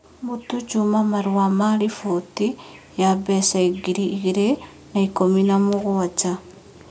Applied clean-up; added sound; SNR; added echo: none; none; none; none.